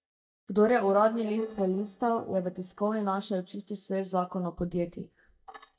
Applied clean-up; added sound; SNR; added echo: neural mask model DeepFilterNet 3.